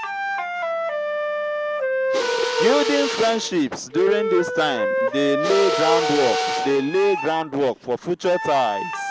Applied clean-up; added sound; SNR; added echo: none; Wind instrument, woodwind instrument + Mechanisms; 1 dB; none.